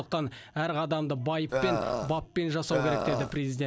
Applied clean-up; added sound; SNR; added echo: none; Burping, eructation; 0 dB; none.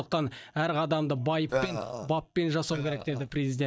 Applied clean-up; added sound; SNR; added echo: neural mask model DeepFilterNet 3.